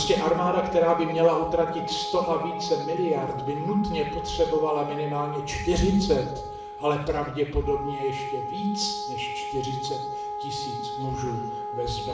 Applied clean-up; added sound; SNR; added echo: none; Wind instrument, woodwind instrument; 6 dB; reverberation time 0.7 s.